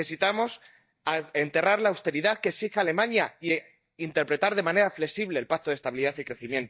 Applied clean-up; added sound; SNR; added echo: neural mask model DeepFilterNet 3.